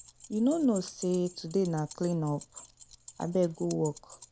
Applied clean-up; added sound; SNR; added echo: none; Keys jangling; 18 dB; none.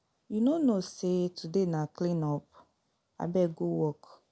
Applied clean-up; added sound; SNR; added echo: none; none; none; none.